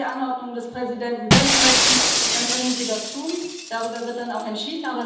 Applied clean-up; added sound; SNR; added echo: none; Shatter; -4 dB; reverberation time 0.9 s.